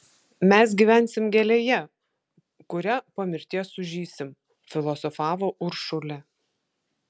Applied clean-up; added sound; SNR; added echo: none; none; none; none.